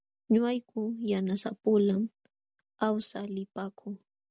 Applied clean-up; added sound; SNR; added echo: none; none; none; none.